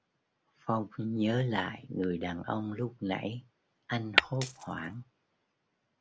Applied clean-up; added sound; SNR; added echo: none; Glass; -4 dB; none.